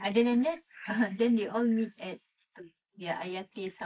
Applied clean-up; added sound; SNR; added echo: neural mask model Resemble Enhance denoiser.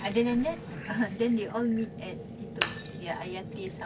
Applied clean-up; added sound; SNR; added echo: none; Shatter; 12 dB; none.